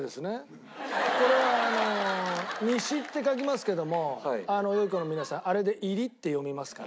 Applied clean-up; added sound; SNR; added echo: none; none; none; none.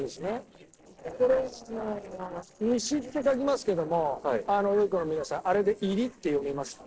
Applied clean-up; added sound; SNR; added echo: neural separator model SepFormer DNS4.